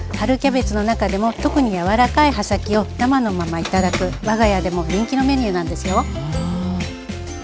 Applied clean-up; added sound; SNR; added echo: none; none; none; none.